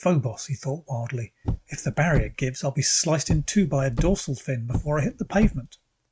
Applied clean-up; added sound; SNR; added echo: neural mask model RNNoise.